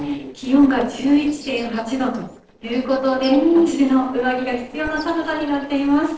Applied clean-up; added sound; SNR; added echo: neural separator model SepFormer DNS4.